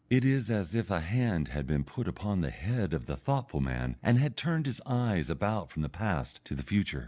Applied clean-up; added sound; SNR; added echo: none; none; none; none.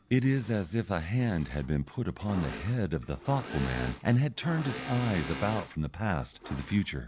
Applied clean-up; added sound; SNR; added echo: none; Engine / Mechanisms; 13 dB; none.